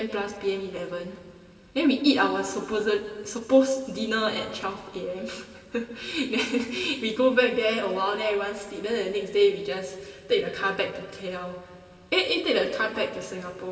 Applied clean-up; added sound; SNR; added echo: none; none; none; reverberation time 2.3 s.